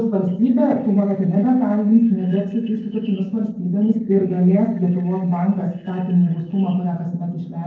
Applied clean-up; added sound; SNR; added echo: neural separator model SepFormer DNS4.